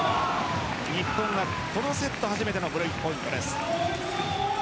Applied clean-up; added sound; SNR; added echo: none; none; none; none.